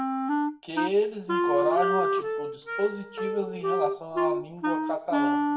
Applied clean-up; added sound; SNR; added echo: none; Wind instrument, woodwind instrument; -3 dB; reverberation time 0.5 s.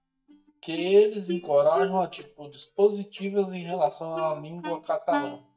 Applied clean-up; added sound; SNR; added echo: neural mask model DeepFilterNet 3.